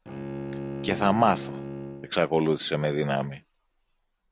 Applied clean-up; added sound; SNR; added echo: none; Bowed string instrument; 11 dB; none.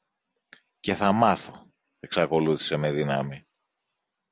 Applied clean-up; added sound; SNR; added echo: none; none; none; none.